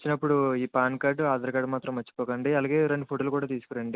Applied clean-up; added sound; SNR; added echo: none; none; none; none.